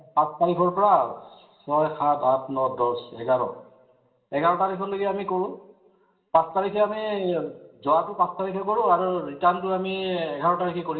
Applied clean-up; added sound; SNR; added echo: none; none; none; reverberation time 0.6 s.